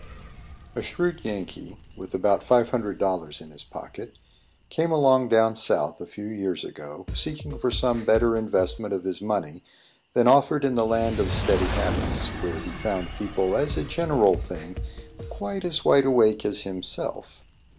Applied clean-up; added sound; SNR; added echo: none; Drum kit + Fire; 10 dB; none.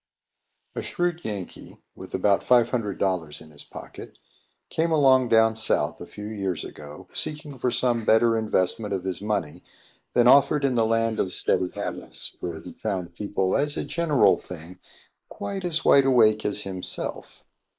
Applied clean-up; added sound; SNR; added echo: neural mask model Resemble Enhance denoiser.